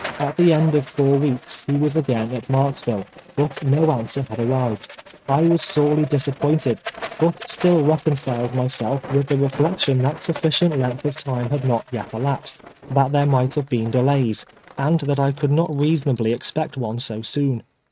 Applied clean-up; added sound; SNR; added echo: neural mask model RNNoise.